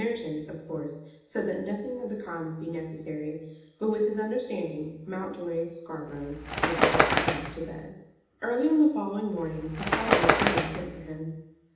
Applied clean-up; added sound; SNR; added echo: none; Bird; -4 dB; reverberation time 0.8 s.